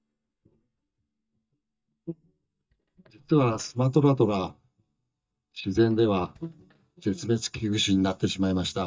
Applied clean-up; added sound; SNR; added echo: neural mask model DeepFilterNet 3.